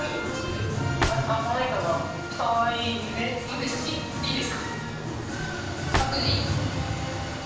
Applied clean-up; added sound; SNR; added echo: none; Drawer open or close; 9 dB; reverberation time 1.2 s.